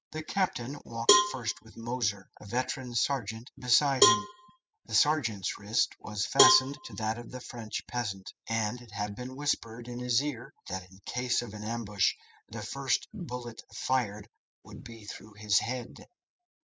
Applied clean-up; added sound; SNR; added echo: classical method spectral subtraction.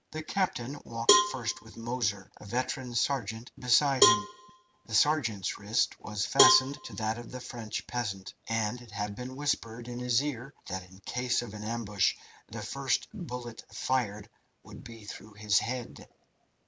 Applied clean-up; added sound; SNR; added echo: none; Cowbell; -2 dB; none.